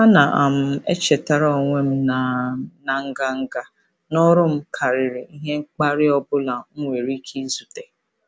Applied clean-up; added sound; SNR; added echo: none; none; none; none.